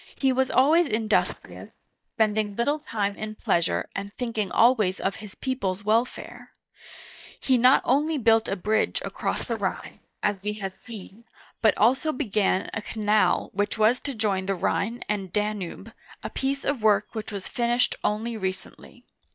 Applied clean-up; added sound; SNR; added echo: neural mask model DeepFilterNet 3.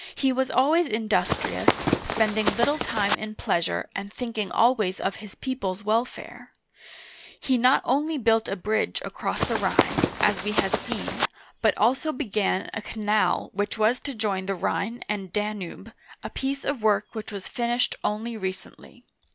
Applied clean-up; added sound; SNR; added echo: none; Run; 0 dB; none.